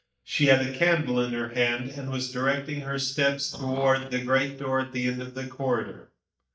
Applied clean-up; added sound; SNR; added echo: neural mask model DeepFilterNet 3.